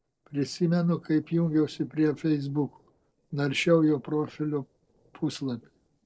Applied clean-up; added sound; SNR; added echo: neural separator model SepFormer DNS4.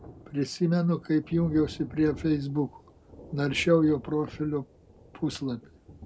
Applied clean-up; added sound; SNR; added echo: none; Thunder; 18 dB; none.